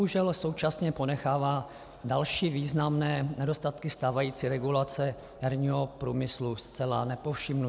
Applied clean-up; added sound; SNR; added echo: none; none; none; none.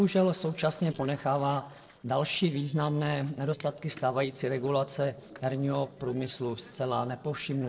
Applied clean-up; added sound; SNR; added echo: neural separator model SepFormer DNS4.